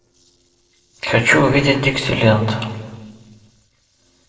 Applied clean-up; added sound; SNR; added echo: neural separator model SepFormer DNS4.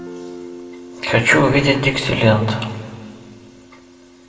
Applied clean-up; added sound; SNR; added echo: none; Guitar; 18 dB; reverberation time 1.6 s.